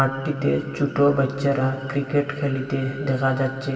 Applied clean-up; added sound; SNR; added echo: none; none; none; reverberation time 2.5 s.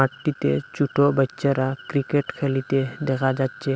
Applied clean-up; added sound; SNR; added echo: none; none; none; none.